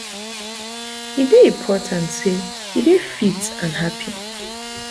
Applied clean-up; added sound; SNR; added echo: none; Engine starting / Sawing; 11 dB; none.